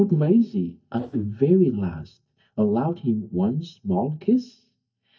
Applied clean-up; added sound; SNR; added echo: neural mask model DeepFilterNet 3.